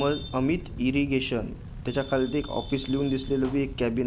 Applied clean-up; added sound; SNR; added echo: none; Fire; 12 dB; none.